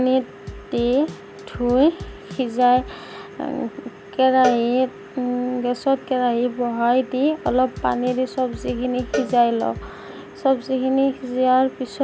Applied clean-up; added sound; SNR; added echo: none; Cowbell + Drum / Drum kit; 15 dB; none.